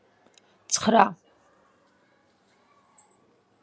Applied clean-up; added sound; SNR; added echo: none; none; none; none.